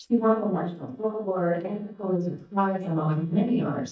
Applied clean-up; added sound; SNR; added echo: neural mask model DeepFilterNet 3.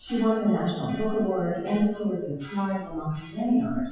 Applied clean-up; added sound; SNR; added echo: classical method WPE with log-MMSE.